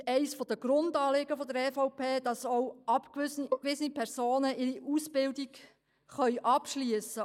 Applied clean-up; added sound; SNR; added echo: neural mask model DeepFilterNet 3.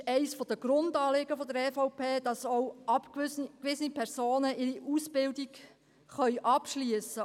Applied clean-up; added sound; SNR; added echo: none; none; none; none.